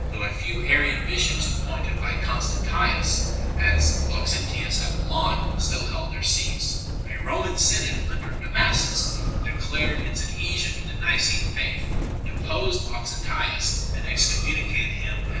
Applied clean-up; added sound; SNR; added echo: none; Motor vehicle (road); -2 dB; reverberation time 0.9 s.